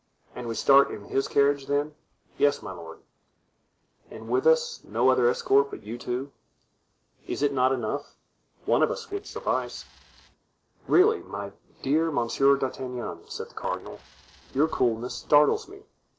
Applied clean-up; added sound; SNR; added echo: neural separator model SepFormer DNS4.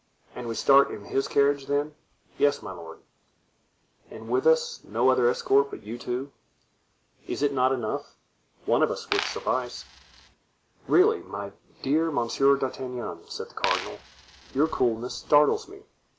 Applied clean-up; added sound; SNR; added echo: none; Coin (dropping); 9 dB; none.